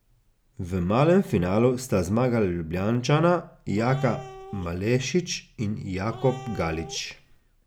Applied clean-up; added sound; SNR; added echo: none; Cat; 17 dB; none.